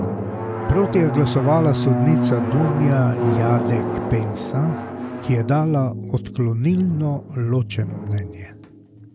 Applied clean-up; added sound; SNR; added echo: none; Drum; 4 dB; none.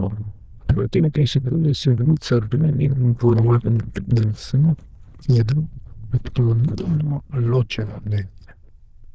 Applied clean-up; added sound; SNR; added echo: neural diffusion model UNIVERSE++.